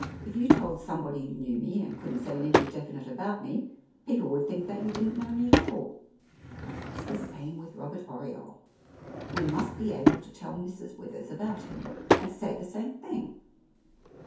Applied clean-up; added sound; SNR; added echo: none; Drawer open or close / Wood; -2 dB; reverberation time 0.6 s.